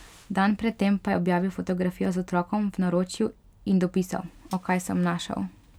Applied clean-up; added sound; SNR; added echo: none; none; none; none.